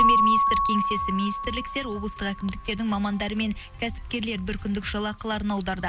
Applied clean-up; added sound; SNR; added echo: none; Keyboard (musical) / Bell; -1 dB; none.